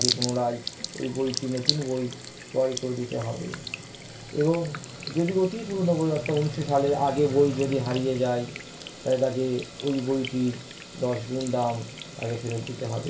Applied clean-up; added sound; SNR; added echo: none; Sink (filling or washing) / Water tap, faucet; 10 dB; reverberation time 0.3 s.